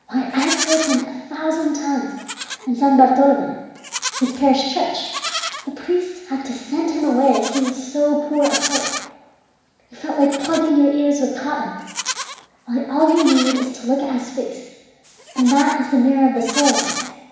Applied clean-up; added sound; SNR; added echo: none; Livestock, farm animals, working animals; 10 dB; reverberation time 1.1 s.